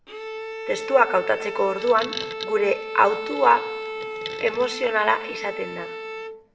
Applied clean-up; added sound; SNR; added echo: none; Bowed string instrument; 9 dB; reverberation time 0.7 s.